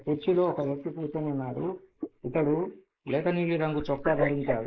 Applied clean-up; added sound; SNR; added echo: neural mask model Resemble Enhance denoiser.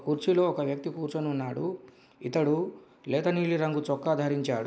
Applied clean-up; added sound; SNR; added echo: none; none; none; none.